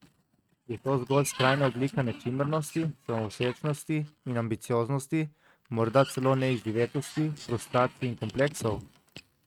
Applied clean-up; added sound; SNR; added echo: neural mask model RNNoise.